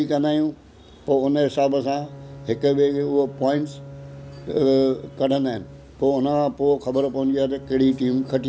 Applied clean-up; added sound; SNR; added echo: none; Bowed string instrument; 19 dB; none.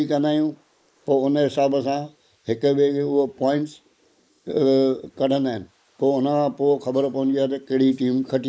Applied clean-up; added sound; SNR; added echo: neural mask model Resemble Enhance denoiser.